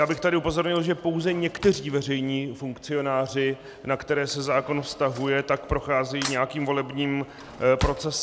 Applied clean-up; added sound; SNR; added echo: none; Cutlery, silverware / Drawer open or close; 18 dB; none.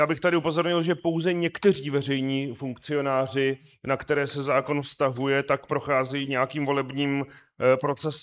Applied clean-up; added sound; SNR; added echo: neural mask model Resemble Enhance denoiser.